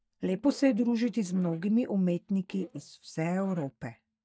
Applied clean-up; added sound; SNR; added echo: neural mask model DeepFilterNet 3.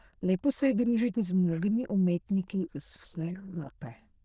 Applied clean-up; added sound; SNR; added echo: neural diffusion model UNIVERSE++.